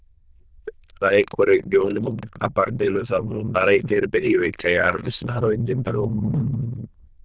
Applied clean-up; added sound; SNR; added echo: neural diffusion model UNIVERSE++.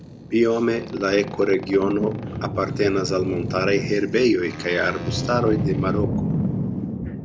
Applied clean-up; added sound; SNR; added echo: none; Boat, Water vehicle; 5 dB; none.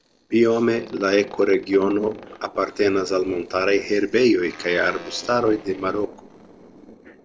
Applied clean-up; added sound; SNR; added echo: neural separator model SepFormer DNS4.